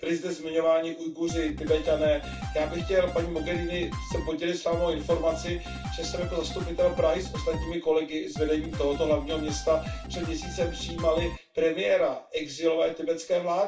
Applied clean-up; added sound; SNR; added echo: none; Drum kit; 7 dB; reverberation time 0.2 s.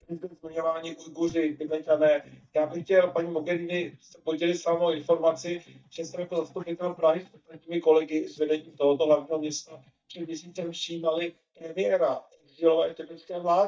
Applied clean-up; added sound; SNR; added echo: neural mask model DeepFilterNet 3.